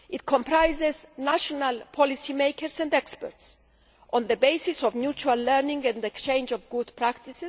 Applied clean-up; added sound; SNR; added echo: none; none; none; none.